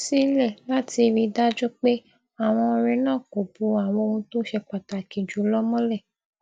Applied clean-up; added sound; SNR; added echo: none; none; none; none.